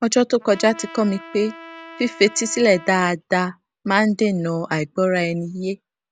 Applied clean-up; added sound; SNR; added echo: none; Trumpet; 19 dB; none.